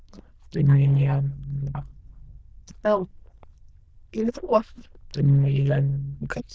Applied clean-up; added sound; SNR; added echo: neural diffusion model UNIVERSE++.